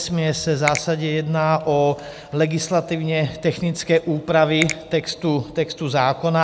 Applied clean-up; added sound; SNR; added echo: none; Finger snapping; 12 dB; none.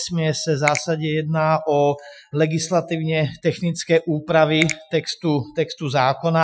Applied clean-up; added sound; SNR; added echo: classical method Wiener filter.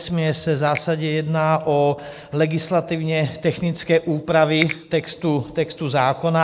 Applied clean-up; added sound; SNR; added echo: neural mask model Resemble Enhance denoiser.